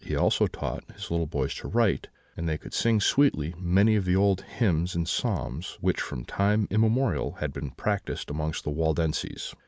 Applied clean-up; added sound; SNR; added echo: none; none; none; none.